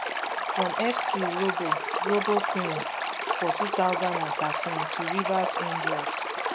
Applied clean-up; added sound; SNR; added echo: none; Stream; -2 dB; none.